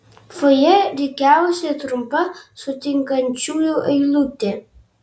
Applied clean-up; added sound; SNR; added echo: none; none; none; none.